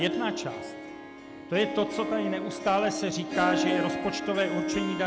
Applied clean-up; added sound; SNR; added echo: none; Harp; 2 dB; none.